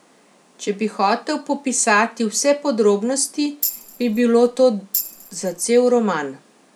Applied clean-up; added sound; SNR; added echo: none; Tambourine; 11 dB; none.